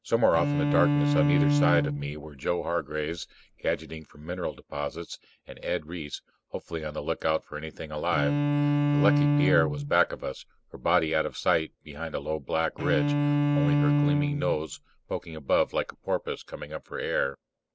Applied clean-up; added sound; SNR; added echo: none; Bowed string instrument; -2 dB; none.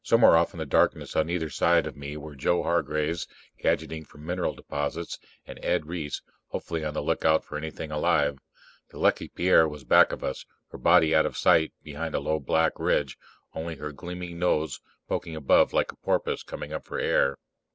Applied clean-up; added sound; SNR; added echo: none; none; none; none.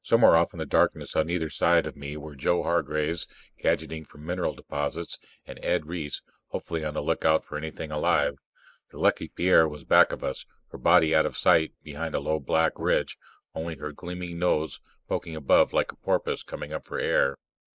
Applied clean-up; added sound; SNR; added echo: neural mask model Resemble Enhance denoiser.